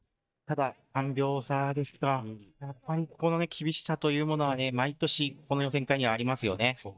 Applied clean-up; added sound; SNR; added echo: neural mask model DeepFilterNet 3.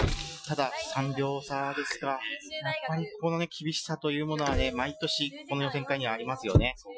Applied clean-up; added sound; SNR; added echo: classical method Wiener filter.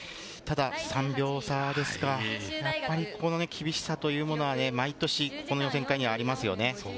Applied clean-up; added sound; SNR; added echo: none; none; none; none.